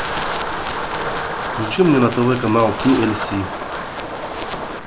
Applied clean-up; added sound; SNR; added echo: none; Wind; 4 dB; none.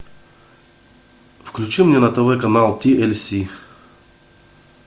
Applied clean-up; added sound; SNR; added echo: none; none; none; none.